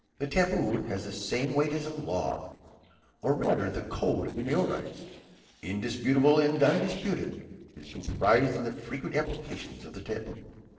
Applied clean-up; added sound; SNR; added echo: neural separator model SepFormer DNS4.